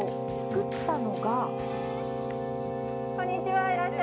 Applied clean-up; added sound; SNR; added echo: none; Keyboard (musical); 0 dB; none.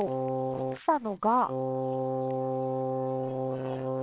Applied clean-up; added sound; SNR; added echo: neural separator model SepFormer WHAM!.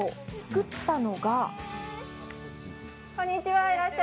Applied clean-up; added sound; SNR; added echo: none; none; none; none.